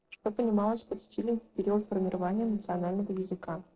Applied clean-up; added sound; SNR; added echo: neural separator model SepFormer DNS4.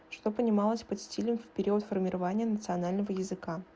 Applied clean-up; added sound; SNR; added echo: none; none; none; none.